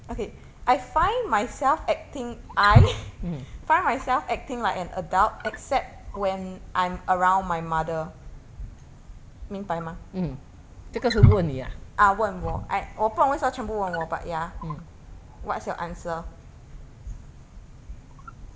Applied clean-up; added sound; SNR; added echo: none; Wild animals; 3 dB; none.